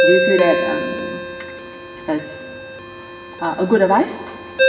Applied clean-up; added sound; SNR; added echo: none; Ringtone; 0 dB; reverberation time 1.6 s.